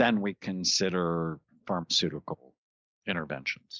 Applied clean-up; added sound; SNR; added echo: none; none; none; none.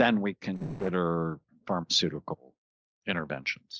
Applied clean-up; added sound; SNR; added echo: neural separator model SepFormer DNS4.